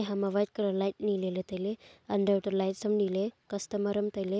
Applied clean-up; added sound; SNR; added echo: none; none; none; none.